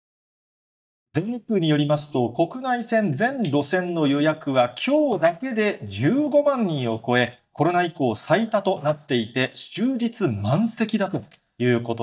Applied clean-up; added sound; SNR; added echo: neural mask model DeepFilterNet 3.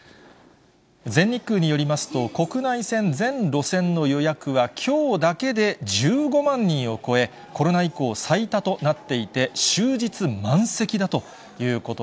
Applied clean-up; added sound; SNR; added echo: none; none; none; none.